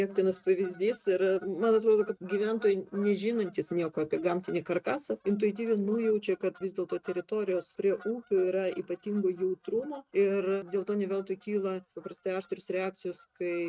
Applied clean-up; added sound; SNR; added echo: neural mask model RNNoise.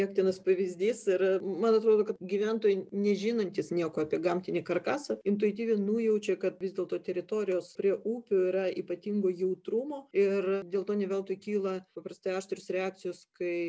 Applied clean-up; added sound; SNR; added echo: none; none; none; none.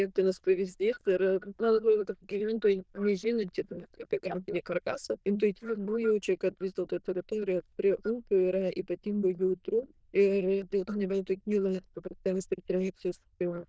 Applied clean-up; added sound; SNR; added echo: neural diffusion model UNIVERSE++.